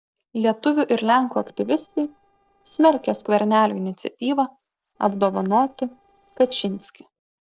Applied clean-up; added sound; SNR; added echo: neural separator model SepFormer DNS4.